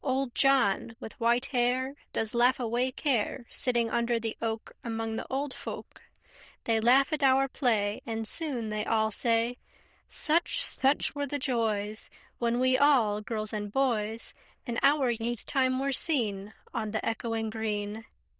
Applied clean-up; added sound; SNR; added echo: neural diffusion model UNIVERSE++.